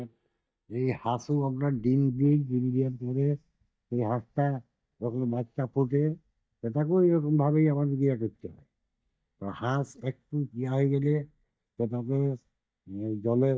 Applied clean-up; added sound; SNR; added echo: neural mask model DeepFilterNet 3.